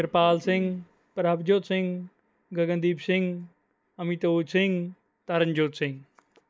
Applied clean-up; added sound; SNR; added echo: none; none; none; none.